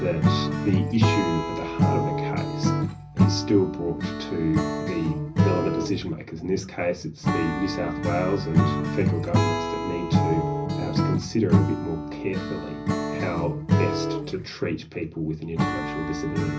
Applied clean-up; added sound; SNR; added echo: none; Acoustic guitar / Strum; -3 dB; reverberation time 0.4 s.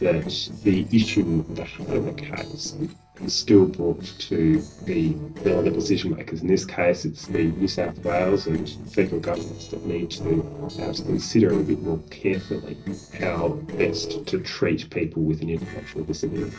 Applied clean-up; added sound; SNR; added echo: neural separator model SepFormer DNS4.